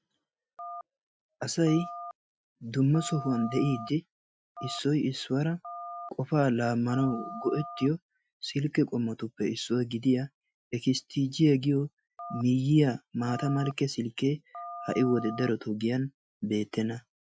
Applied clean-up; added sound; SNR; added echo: classical method Wiener filter.